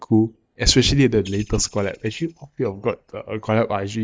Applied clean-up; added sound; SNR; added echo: neural mask model DeepFilterNet 3.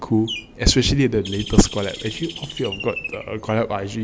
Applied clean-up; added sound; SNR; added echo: none; Bird; 14 dB; none.